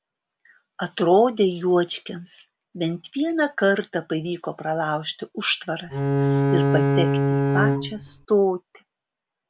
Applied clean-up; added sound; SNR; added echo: none; Bowed string instrument; -4 dB; none.